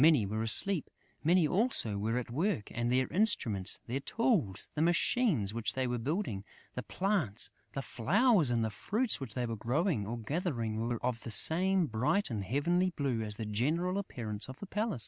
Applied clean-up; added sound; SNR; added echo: none; none; none; none.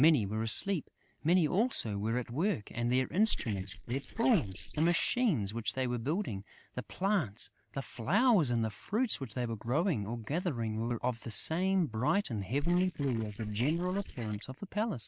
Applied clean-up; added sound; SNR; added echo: neural mask model Resemble Enhance denoiser.